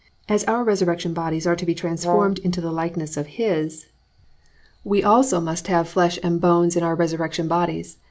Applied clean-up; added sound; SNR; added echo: none; Brass instrument; 4 dB; none.